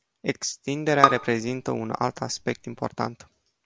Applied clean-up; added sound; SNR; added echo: none; Bowed string instrument; 0 dB; none.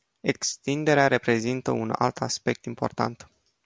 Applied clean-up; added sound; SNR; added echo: none; none; none; none.